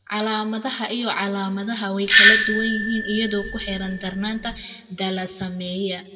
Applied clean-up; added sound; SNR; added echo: none; Doorbell; -5 dB; reverberation time 1.4 s.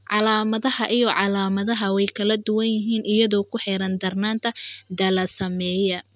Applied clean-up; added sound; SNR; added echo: none; none; none; none.